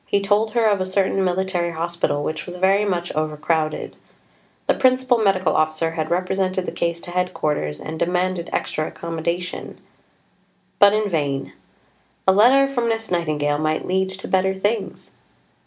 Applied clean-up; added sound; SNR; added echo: none; none; none; none.